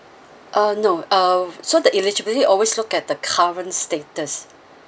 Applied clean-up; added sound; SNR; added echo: none; none; none; none.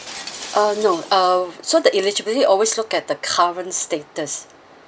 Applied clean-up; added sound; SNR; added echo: none; Shatter; 20 dB; none.